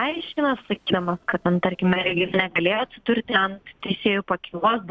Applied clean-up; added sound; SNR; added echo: neural separator model SepFormer DNS4.